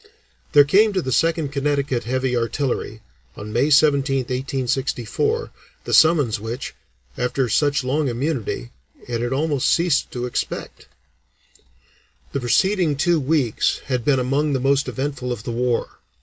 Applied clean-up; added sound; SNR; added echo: none; none; none; none.